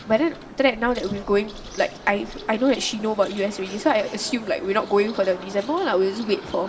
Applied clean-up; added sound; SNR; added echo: none; Bird; 15 dB; reverberation time 1.5 s.